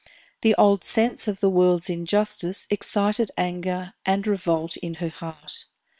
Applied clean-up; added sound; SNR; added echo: neural separator model SepFormer WHAM!.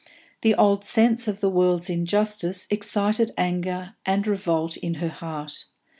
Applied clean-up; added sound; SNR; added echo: none; none; none; none.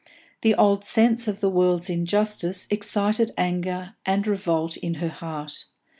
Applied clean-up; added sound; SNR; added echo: neural mask model Resemble Enhance denoiser.